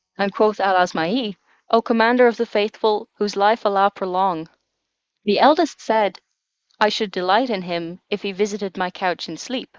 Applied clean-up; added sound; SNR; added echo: neural mask model Resemble Enhance denoiser.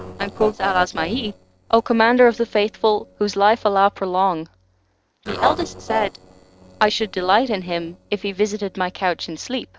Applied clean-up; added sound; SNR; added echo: neural separator model SepFormer DNS4.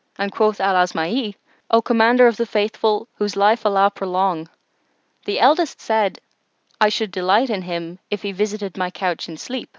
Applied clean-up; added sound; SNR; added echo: none; none; none; none.